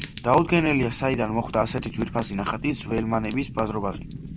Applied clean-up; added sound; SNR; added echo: none; Fire; 11 dB; none.